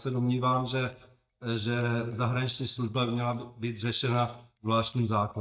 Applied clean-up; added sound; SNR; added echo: neural mask model DeepFilterNet 3.